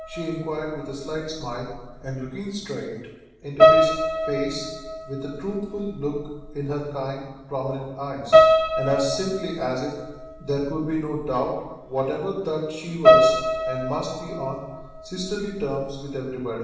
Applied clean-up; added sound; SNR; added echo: none; Piano; -4 dB; reverberation time 0.9 s.